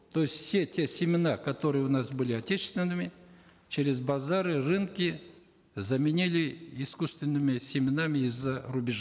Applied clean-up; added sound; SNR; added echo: none; none; none; none.